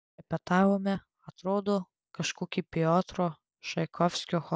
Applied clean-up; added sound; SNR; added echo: none; none; none; none.